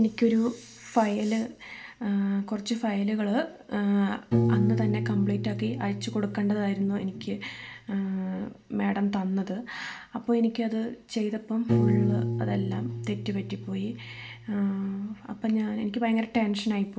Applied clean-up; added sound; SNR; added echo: none; Piano; 5 dB; reverberation time 0.4 s.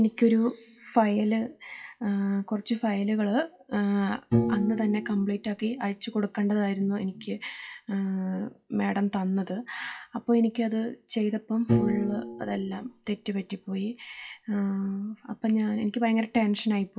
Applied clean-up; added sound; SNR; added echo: classical method WPE with log-MMSE.